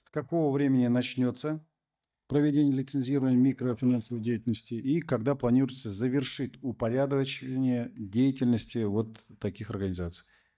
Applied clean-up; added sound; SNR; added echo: neural mask model DeepFilterNet 3.